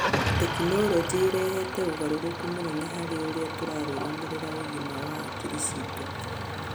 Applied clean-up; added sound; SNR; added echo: none; Idling / Engine starting; 2 dB; none.